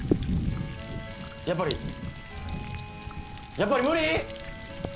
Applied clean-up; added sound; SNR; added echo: none; Thunder; 2 dB; none.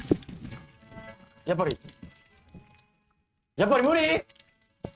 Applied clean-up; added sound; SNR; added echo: neural mask model RNNoise.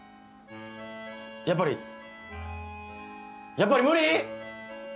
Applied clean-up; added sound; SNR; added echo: none; none; none; none.